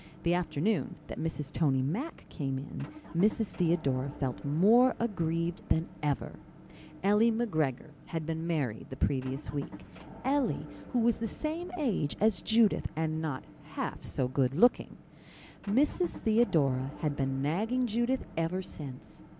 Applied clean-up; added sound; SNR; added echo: none; Motor vehicle (road) / Engine; 18 dB; none.